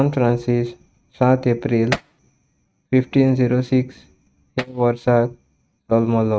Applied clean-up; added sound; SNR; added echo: neural mask model RNNoise.